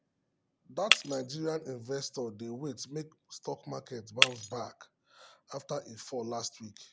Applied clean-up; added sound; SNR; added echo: none; Shatter; -2 dB; none.